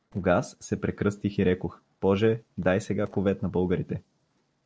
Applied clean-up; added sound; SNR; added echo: neural separator model SepFormer DNS4.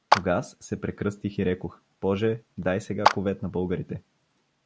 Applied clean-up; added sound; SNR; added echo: none; Clapping; 0 dB; none.